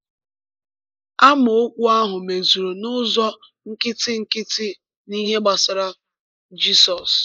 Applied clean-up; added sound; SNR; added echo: neural mask model Resemble Enhance denoiser.